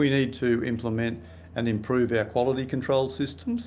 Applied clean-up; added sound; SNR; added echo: none; none; none; none.